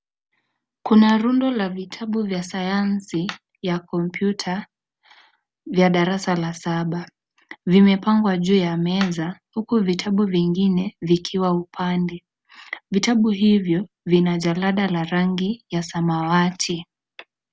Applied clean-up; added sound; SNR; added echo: none; none; none; none.